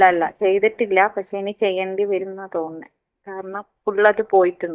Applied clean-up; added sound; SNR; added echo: neural mask model DeepFilterNet 3.